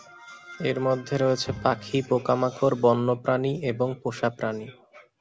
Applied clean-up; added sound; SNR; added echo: none; Bowed string instrument; 17 dB; none.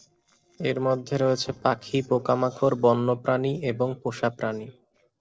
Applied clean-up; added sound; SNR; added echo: neural separator model SepFormer DNS4.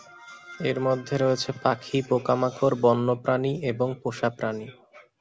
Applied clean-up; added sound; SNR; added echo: none; none; none; none.